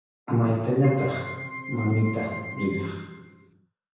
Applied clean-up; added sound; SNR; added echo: none; Keyboard (musical); 12 dB; reverberation time 1.0 s.